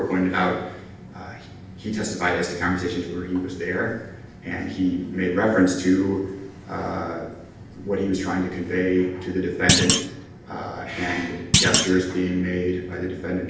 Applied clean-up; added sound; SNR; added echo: none; Thump, thud; -1 dB; reverberation time 0.9 s.